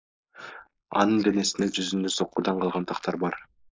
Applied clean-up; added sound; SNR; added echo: neural mask model Resemble Enhance denoiser.